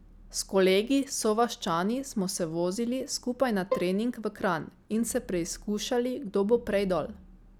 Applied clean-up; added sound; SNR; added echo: none; Bowed string instrument; 11 dB; none.